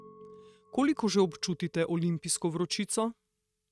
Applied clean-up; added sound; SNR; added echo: neural mask model RNNoise.